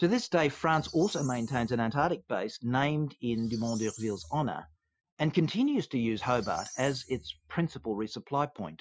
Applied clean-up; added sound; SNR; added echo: classical method Wiener filter.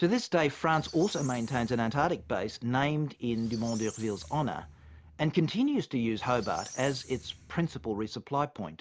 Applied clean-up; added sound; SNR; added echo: none; Squeak; 19 dB; none.